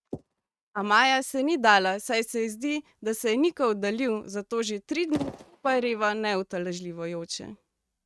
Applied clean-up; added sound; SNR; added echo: neural mask model RNNoise.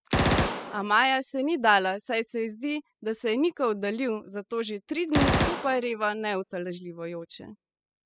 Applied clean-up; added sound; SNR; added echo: classical method spectral subtraction.